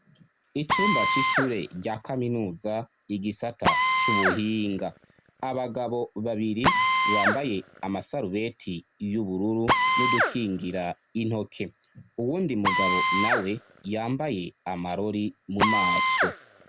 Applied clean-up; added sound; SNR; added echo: none; Drill; -1 dB; none.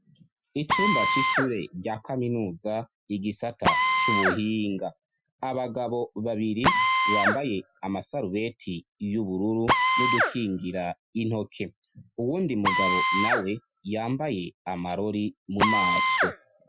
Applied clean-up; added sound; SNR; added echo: classical method Wiener filter.